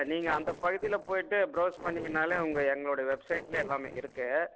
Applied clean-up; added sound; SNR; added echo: neural separator model SepFormer DNS4.